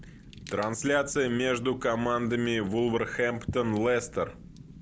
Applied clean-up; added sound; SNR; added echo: none; Fire; 19 dB; none.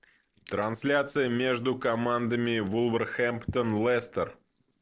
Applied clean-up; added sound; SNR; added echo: neural separator model SepFormer DNS4.